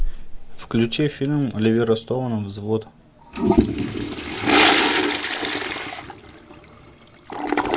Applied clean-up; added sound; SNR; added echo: none; Toilet flush; -3 dB; none.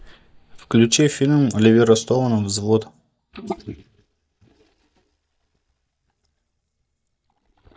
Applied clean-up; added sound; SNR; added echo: neural mask model DeepFilterNet 3.